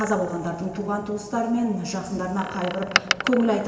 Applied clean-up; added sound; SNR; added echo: none; Door; 6 dB; reverberation time 2.6 s.